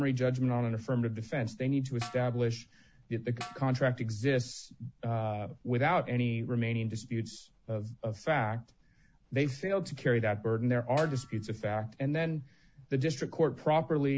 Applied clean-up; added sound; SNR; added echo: none; Snare drum; 17 dB; none.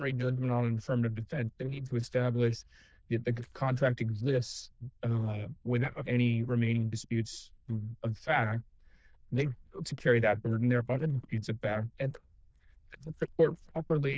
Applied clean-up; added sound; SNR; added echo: neural diffusion model UNIVERSE++.